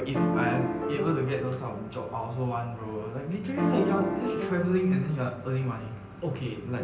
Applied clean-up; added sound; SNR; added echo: none; Piano; 3 dB; reverberation time 0.9 s.